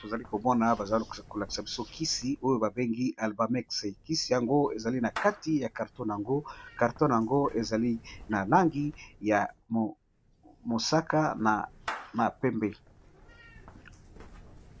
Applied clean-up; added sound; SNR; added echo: none; Meow / Clapping; 19 dB; none.